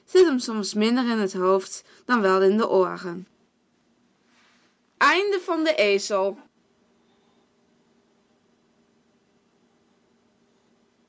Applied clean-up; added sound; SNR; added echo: none; none; none; none.